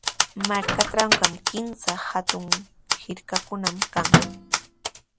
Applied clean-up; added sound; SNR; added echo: none; Typewriter + Microwave oven; -5 dB; none.